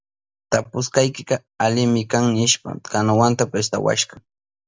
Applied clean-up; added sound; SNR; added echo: none; none; none; none.